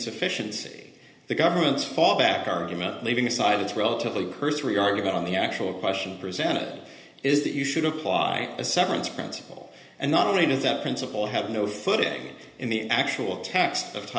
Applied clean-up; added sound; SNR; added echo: none; none; none; reverberation time 0.8 s.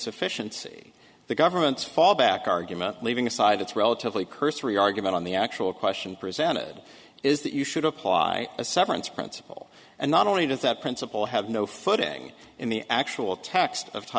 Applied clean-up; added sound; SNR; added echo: none; none; none; none.